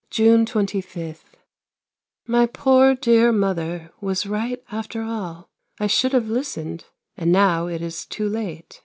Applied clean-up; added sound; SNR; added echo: none; none; none; none.